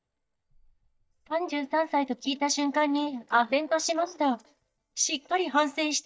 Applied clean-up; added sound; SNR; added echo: neural mask model DeepFilterNet 3.